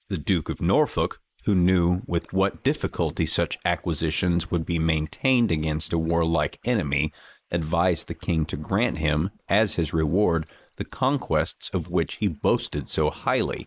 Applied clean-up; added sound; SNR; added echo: neural mask model Resemble Enhance denoiser.